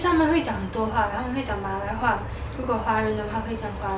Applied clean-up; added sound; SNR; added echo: none; none; none; none.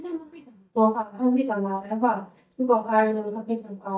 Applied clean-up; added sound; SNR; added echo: neural mask model DeepFilterNet 3.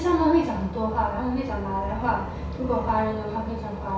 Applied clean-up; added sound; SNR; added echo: none; Animal; 13 dB; reverberation time 0.6 s.